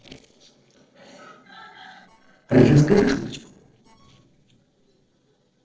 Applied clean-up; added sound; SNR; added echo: neural separator model SepFormer DNS4.